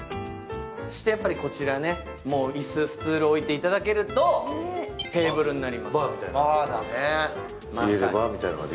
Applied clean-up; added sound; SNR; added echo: none; none; none; none.